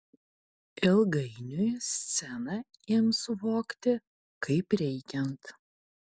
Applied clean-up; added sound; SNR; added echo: none; none; none; none.